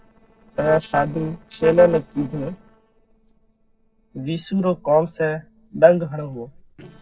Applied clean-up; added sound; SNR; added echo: neural separator model SepFormer DNS4.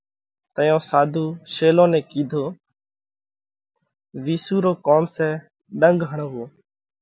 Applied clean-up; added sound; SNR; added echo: none; none; none; none.